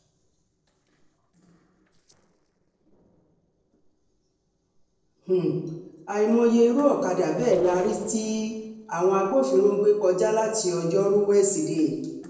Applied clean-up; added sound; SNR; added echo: neural separator model SepFormer DNS4.